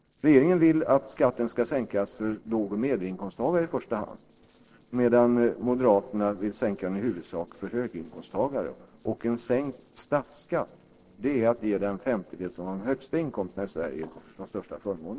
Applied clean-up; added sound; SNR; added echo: neural separator model SepFormer DNS4.